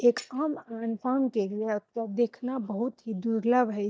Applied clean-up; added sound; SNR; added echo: neural mask model DeepFilterNet 3.